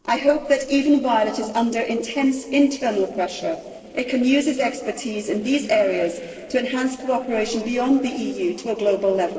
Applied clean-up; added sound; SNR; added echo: neural separator model SepFormer DNS4.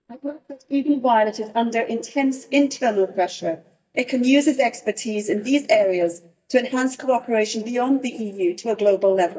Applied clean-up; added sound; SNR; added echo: neural mask model DeepFilterNet 3.